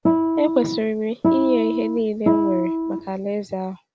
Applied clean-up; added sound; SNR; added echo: none; Guitar; -3 dB; none.